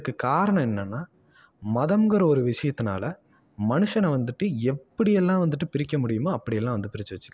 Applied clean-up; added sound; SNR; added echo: none; none; none; none.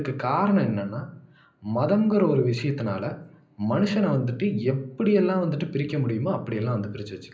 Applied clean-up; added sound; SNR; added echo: none; none; none; reverberation time 0.5 s.